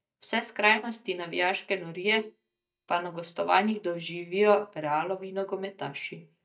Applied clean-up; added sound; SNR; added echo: neural mask model DeepFilterNet 3.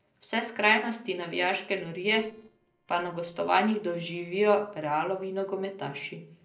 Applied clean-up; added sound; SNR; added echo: neural separator model SepFormer DNS4.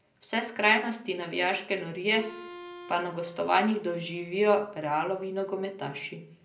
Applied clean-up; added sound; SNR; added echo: none; Bowed string instrument; 19 dB; reverberation time 0.5 s.